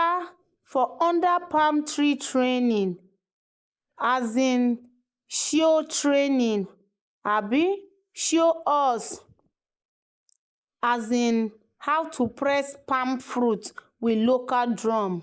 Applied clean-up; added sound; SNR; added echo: neural mask model Resemble Enhance denoiser.